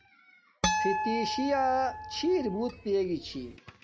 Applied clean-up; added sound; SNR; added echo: none; Harp; 3 dB; none.